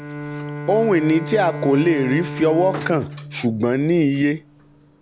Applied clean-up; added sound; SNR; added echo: none; Bowed string instrument; 11 dB; none.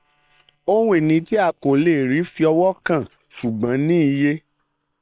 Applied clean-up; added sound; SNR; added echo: neural separator model SepFormer WHAM!.